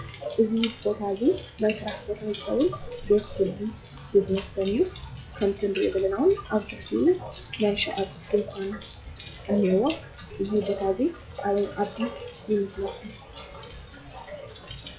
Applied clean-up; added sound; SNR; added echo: classical method log-MMSE.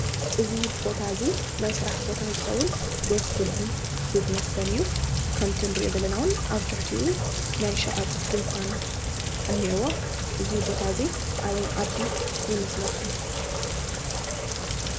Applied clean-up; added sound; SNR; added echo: none; Rain; -2 dB; none.